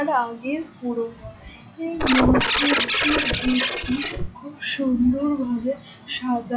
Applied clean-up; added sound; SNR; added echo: classical method log-MMSE.